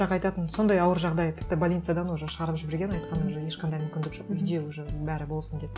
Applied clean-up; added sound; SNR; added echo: none; none; none; none.